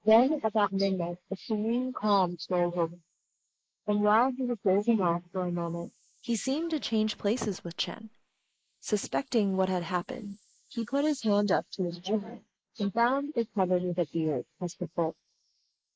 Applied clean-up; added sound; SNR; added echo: neural mask model Resemble Enhance denoiser.